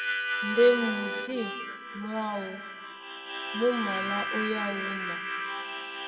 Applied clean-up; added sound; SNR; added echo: none; Harmonica; 3 dB; reverberation time 1.6 s.